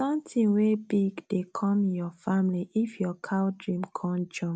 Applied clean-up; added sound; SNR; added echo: none; none; none; none.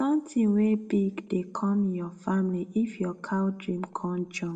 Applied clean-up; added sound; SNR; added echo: none; none; none; reverberation time 1.3 s.